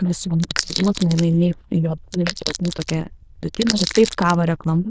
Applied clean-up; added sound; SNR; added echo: neural diffusion model UNIVERSE++.